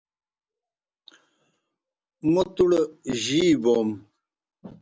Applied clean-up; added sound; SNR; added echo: none; none; none; none.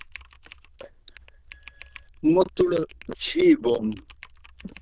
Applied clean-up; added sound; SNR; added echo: neural diffusion model UNIVERSE++.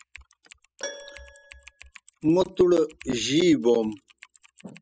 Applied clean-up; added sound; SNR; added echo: classical method spectral subtraction.